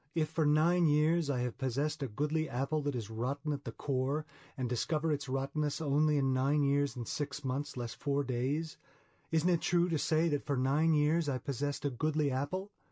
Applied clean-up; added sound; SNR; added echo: none; none; none; none.